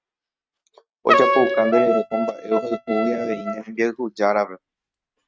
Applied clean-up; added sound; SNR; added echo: neural mask model RNNoise.